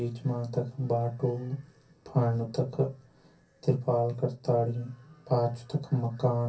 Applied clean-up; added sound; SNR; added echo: none; none; none; reverberation time 0.3 s.